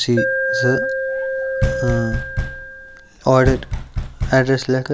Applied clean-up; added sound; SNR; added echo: none; Alarm + Knock; 2 dB; none.